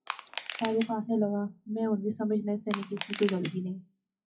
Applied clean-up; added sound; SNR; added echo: classical method WPE with log-MMSE.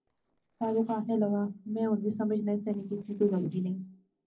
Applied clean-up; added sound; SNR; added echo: neural separator model SepFormer DNS4.